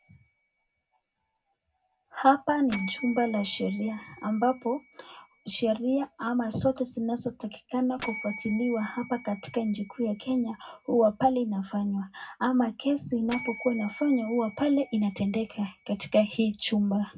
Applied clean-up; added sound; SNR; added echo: none; Bell; 14 dB; reverberation time 0.3 s.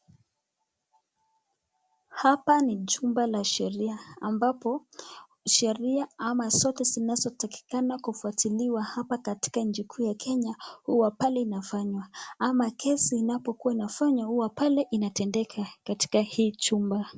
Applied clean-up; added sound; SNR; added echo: none; none; none; none.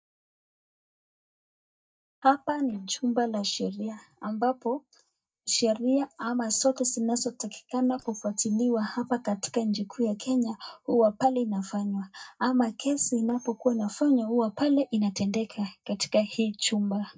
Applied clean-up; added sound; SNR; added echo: neural mask model DeepFilterNet 3.